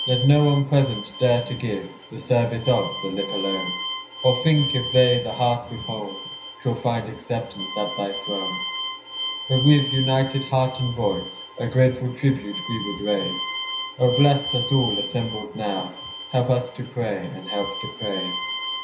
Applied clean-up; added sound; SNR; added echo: none; Bowed string instrument; 8 dB; reverberation time 0.5 s.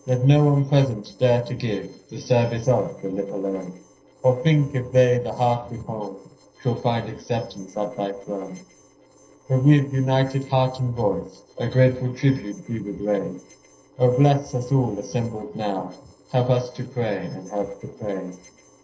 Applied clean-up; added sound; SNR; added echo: neural separator model SepFormer DNS4.